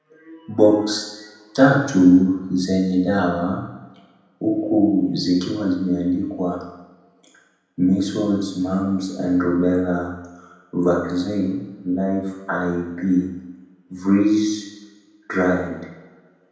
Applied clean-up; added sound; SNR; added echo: none; none; none; reverberation time 0.9 s.